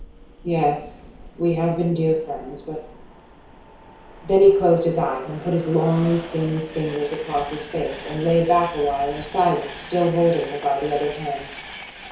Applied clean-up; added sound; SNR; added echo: none; Train; 17 dB; reverberation time 0.6 s.